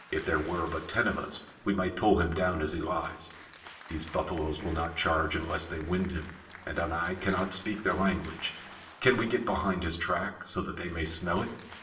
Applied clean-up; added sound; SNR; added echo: none; Applause; 19 dB; reverberation time 1.3 s.